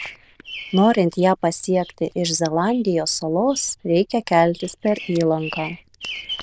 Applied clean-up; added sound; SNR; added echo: neural diffusion model UNIVERSE++.